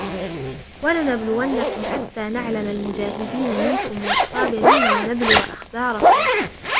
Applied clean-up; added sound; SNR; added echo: none; Zipper (clothing); -4 dB; none.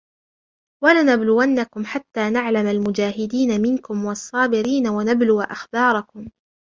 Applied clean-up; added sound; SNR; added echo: none; none; none; none.